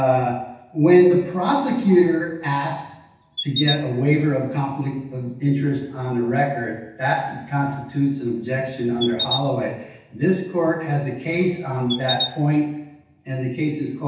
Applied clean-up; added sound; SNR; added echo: none; Chirp, tweet; 7 dB; reverberation time 0.9 s.